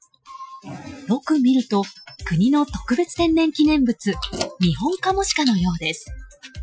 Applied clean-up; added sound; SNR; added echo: classical method Wiener filter.